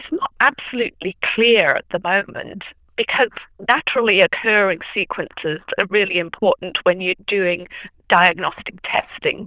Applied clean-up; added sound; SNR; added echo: neural diffusion model UNIVERSE++.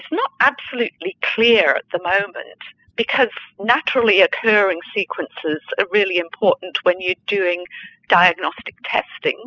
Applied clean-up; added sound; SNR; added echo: classical method spectral subtraction.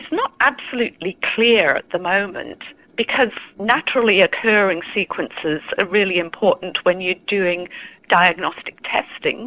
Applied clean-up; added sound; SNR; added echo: neural separator model SepFormer DNS4.